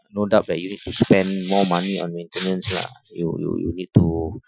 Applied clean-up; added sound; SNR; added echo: classical method Wiener filter.